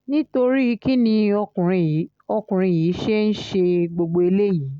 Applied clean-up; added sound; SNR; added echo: none; none; none; none.